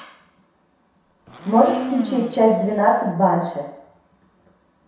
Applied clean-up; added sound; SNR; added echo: none; Domestic sounds, home sounds; 10 dB; reverberation time 0.7 s.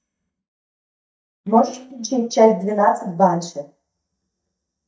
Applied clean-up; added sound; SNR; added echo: neural mask model DeepFilterNet 3.